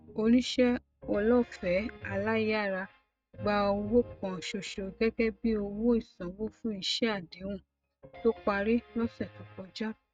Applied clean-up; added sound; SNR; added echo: neural mask model RNNoise.